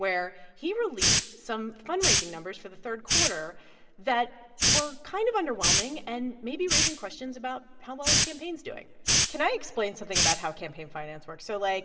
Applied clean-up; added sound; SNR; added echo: none; Hiss; -4 dB; reverberation time 2.5 s.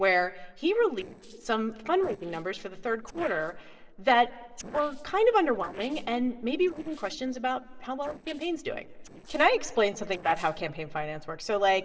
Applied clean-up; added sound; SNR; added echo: neural separator model SepFormer DNS4.